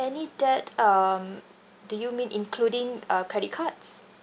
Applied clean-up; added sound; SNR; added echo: none; none; none; none.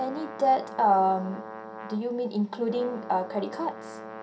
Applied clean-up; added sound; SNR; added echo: none; Brass instrument; 13 dB; reverberation time 0.3 s.